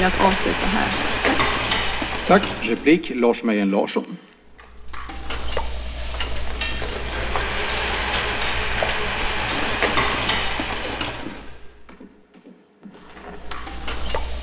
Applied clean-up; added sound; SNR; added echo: none; Frying (food); -2 dB; reverberation time 0.3 s.